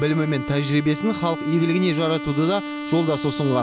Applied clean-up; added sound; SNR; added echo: none; Bowed string instrument; 9 dB; none.